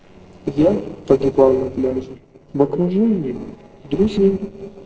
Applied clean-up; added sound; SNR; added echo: neural separator model SepFormer DNS4.